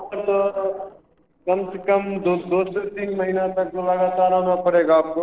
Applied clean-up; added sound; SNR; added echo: neural separator model SepFormer DNS4.